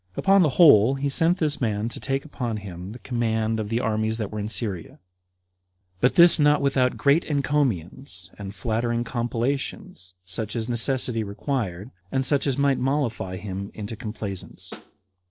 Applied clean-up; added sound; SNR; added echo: neural separator model SepFormer DNS4.